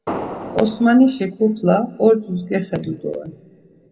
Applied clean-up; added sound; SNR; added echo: none; Fireworks; 11 dB; reverberation time 1.4 s.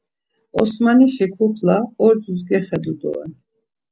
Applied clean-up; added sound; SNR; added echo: none; none; none; none.